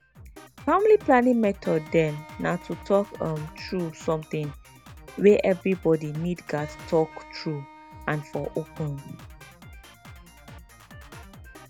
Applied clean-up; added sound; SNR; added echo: none; Drum kit + Wind instrument, woodwind instrument; 18 dB; none.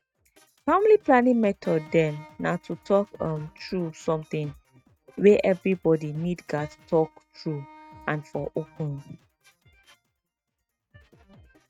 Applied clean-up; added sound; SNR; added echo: neural mask model RNNoise.